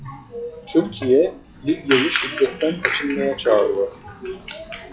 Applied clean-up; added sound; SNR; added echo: classical method log-MMSE.